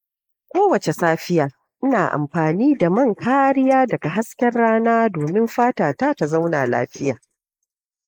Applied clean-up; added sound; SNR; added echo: neural mask model Resemble Enhance denoiser.